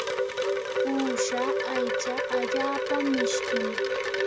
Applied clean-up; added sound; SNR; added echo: none; Wind chime; -5 dB; none.